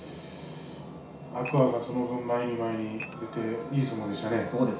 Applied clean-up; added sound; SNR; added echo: none; Dishes, pots, and pans / Glass; 13 dB; reverberation time 0.6 s.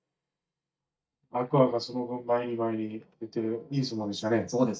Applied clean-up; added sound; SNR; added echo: neural mask model DeepFilterNet 3.